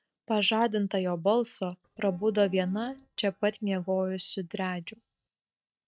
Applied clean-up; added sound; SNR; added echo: neural mask model DeepFilterNet 3.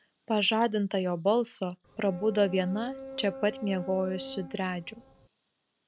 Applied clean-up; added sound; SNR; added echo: none; Boat, Water vehicle; 13 dB; none.